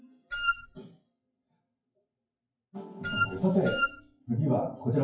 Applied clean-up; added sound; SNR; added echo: classical method WPE with log-MMSE.